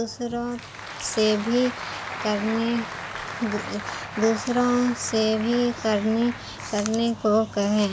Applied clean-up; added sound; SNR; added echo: none; Applause; 12 dB; none.